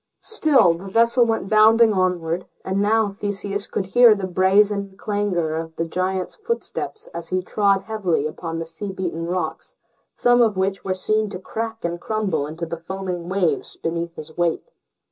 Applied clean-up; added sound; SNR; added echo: none; none; none; reverberation time 0.2 s.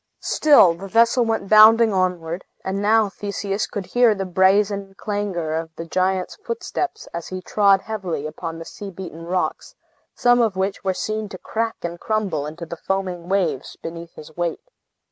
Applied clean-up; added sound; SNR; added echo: none; none; none; none.